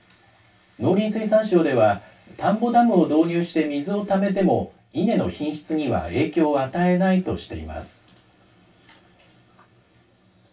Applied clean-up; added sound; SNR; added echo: none; none; none; reverberation time 0.2 s.